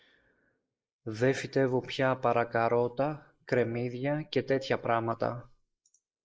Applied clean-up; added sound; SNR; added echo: neural mask model Resemble Enhance denoiser.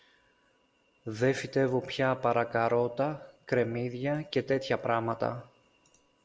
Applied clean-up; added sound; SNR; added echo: none; none; none; none.